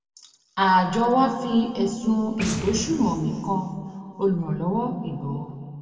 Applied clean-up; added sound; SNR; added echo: none; Boom; 15 dB; reverberation time 2.2 s.